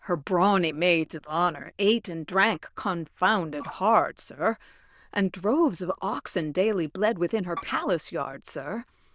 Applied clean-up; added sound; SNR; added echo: neural diffusion model UNIVERSE++.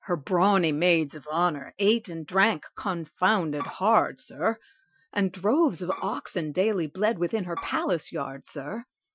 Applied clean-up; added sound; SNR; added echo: classical method Wiener filter.